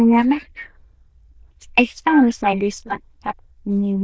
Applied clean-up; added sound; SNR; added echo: neural diffusion model UNIVERSE++.